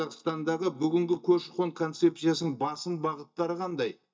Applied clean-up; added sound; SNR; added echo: neural mask model DeepFilterNet 3.